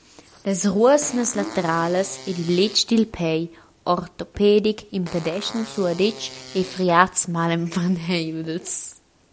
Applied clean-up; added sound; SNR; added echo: none; Fart; 19 dB; none.